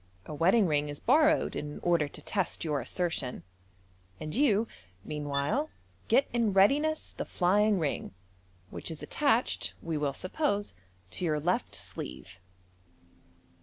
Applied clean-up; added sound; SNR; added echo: none; Bowed string instrument; 13 dB; none.